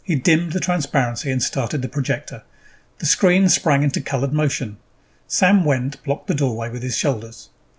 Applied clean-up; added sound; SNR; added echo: none; none; none; none.